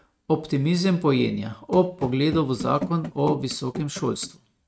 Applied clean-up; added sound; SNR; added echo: neural mask model RNNoise.